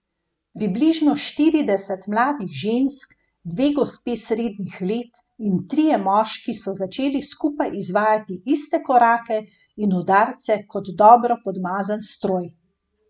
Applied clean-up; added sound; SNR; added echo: none; none; none; none.